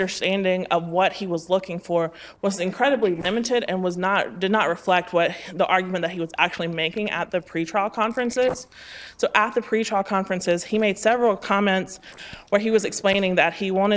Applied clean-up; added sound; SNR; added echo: neural separator model SepFormer DNS4.